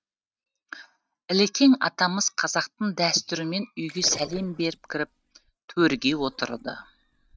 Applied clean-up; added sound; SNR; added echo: neural mask model RNNoise.